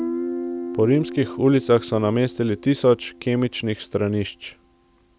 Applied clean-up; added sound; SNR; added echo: none; Guitar; 11 dB; none.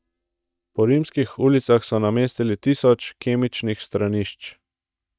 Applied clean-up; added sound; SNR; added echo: neural mask model DeepFilterNet 3.